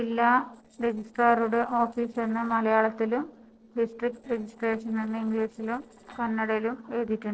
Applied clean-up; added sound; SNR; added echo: neural separator model SepFormer DNS4.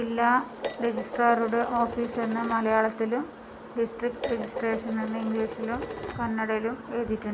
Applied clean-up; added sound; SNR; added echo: none; Dishes, pots, and pans; 10 dB; none.